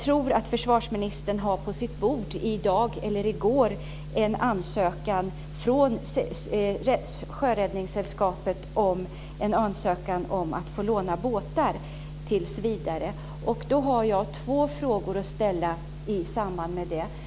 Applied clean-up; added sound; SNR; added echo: none; none; none; none.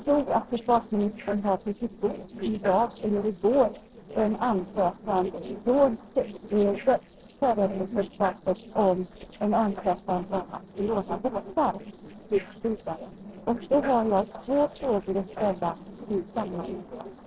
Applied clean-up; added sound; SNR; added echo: neural separator model SepFormer DNS4.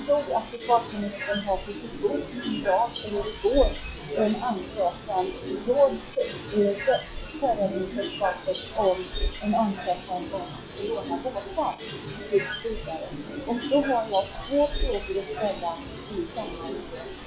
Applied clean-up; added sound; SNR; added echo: classical method WPE with log-MMSE.